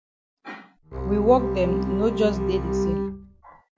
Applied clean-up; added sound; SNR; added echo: none; Bowed string instrument + Bowed string instrument; 1 dB; none.